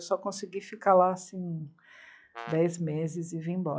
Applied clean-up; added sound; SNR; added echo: classical method log-MMSE.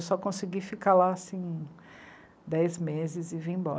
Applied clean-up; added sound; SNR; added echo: none; none; none; none.